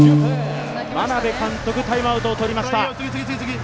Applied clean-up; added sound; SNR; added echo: none; Piano; 0 dB; none.